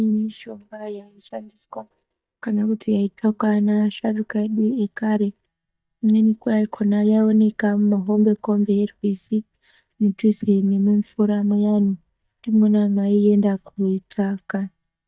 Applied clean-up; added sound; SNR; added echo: neural mask model DeepFilterNet 3.